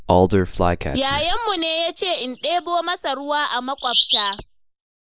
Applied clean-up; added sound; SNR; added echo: neural mask model Resemble Enhance denoiser.